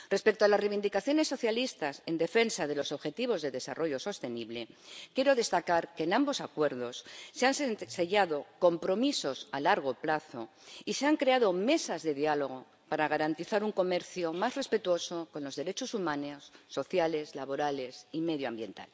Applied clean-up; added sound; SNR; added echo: none; none; none; none.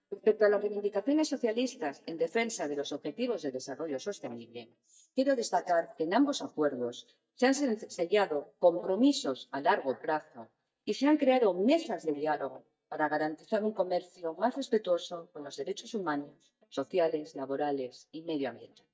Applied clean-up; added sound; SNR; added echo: neural mask model DeepFilterNet 3.